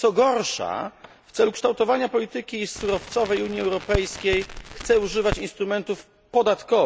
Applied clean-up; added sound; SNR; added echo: none; Crackle; 10 dB; none.